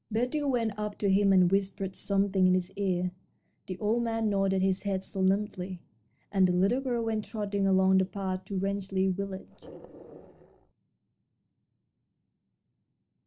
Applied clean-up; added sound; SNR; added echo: neural separator model SepFormer DNS4.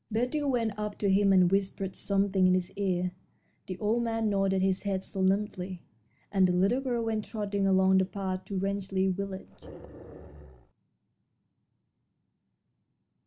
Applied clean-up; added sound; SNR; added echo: none; Growling; 16 dB; none.